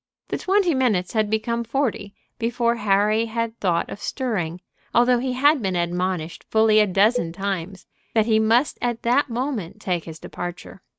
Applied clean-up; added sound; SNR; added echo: neural mask model RNNoise.